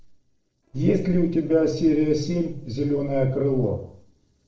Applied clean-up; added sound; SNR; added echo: neural separator model SepFormer DNS4.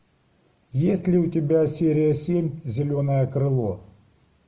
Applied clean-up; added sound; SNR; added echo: none; none; none; none.